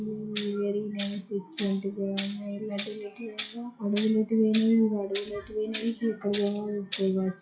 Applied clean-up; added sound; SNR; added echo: classical method WPE with log-MMSE.